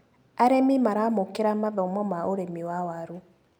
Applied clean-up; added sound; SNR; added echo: none; none; none; none.